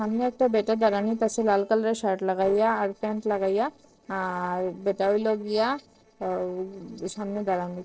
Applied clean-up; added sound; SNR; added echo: neural separator model SepFormer DNS4.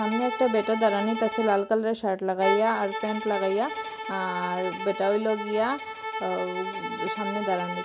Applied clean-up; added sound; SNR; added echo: none; Bowed string instrument; 6 dB; none.